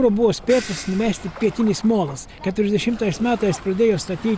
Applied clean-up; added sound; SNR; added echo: none; Crash cymbal; 19 dB; none.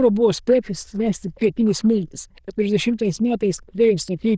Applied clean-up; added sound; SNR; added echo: neural diffusion model UNIVERSE++.